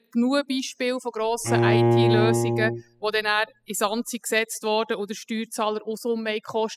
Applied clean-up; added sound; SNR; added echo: classical method spectral subtraction.